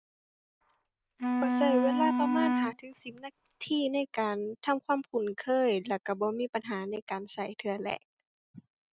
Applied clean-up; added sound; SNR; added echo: none; Wind instrument, woodwind instrument; -2 dB; none.